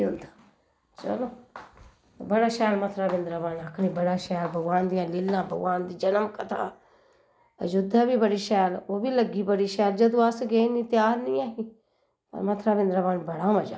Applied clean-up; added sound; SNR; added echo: none; none; none; none.